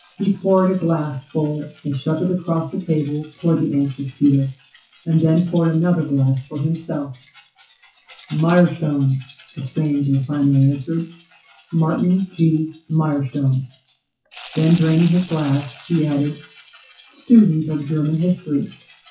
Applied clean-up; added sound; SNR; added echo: classical method WPE with log-MMSE.